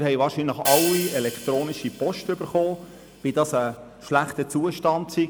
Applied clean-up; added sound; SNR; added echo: none; Hi-hat; 9 dB; none.